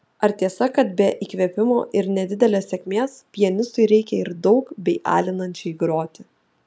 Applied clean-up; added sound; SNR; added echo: none; none; none; none.